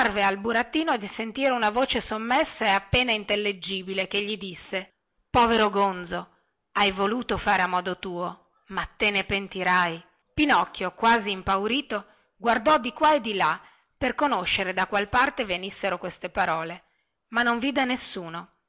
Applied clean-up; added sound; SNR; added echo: none; none; none; none.